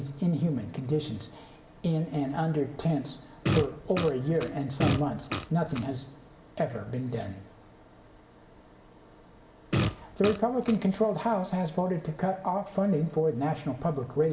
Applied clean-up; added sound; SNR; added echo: none; Fart; 2 dB; reverberation time 1.8 s.